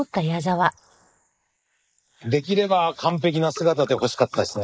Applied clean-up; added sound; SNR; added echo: neural mask model Resemble Enhance denoiser.